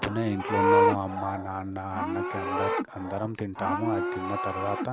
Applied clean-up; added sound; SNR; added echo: none; Livestock, farm animals, working animals; -3 dB; none.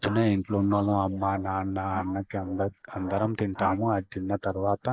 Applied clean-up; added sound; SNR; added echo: neural mask model Resemble Enhance denoiser.